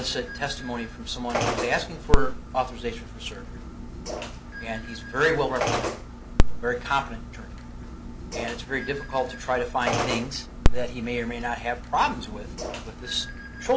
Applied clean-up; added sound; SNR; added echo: none; Telephone; -3 dB; none.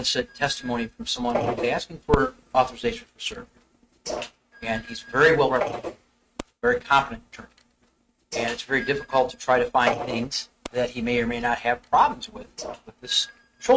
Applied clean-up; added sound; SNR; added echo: neural mask model RNNoise.